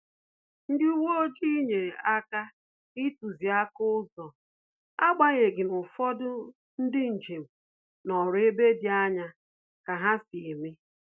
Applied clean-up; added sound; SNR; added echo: none; none; none; none.